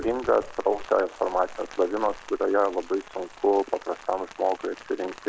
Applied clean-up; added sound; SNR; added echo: none; Rain; 17 dB; none.